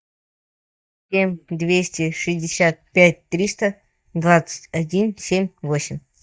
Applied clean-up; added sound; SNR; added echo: neural mask model DeepFilterNet 3.